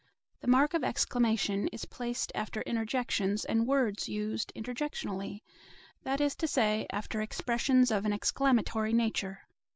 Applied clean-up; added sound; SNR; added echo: none; none; none; none.